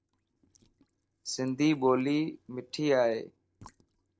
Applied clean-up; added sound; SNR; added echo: neural separator model SepFormer DNS4.